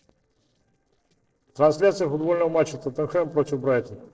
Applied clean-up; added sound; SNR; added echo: neural separator model SepFormer DNS4.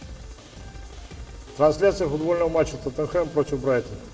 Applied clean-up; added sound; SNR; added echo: none; Drum kit; 16 dB; reverberation time 0.7 s.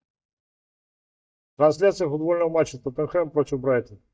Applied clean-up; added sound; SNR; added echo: neural mask model DeepFilterNet 3.